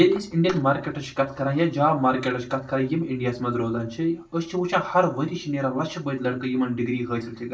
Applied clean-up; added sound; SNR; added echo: none; none; none; reverberation time 0.2 s.